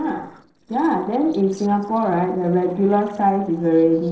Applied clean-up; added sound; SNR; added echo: neural separator model SepFormer DNS4.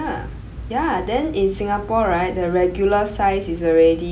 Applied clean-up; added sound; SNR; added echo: none; none; none; none.